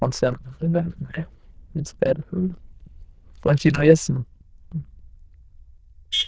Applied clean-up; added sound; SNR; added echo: neural diffusion model UNIVERSE++.